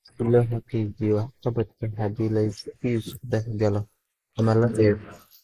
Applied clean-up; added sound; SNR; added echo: neural mask model Resemble Enhance denoiser.